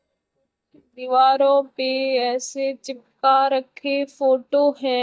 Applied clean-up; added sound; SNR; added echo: neural mask model DeepFilterNet 3.